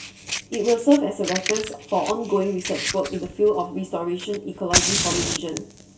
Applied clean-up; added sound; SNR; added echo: none; Fire; 5 dB; reverberation time 0.2 s.